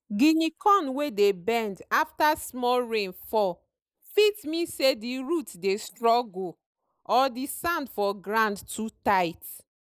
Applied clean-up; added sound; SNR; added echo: neural mask model Resemble Enhance denoiser.